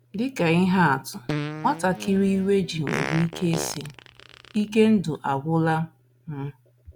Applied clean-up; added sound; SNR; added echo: none; Fart; 10 dB; none.